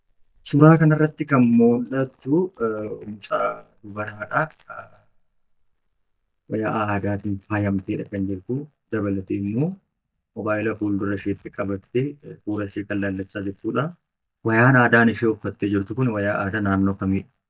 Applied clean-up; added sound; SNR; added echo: neural mask model DeepFilterNet 3.